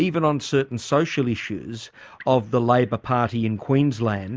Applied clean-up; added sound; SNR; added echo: none; none; none; none.